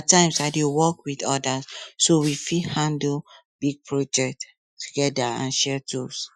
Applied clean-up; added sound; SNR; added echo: classical method Wiener filter.